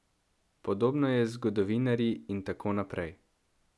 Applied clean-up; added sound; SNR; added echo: none; none; none; none.